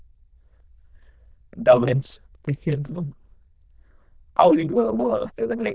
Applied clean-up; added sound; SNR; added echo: neural diffusion model UNIVERSE++.